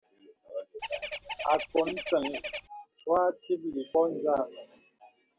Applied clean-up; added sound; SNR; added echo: none; Bird; 7 dB; none.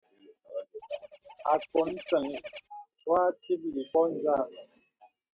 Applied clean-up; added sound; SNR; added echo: neural mask model RNNoise.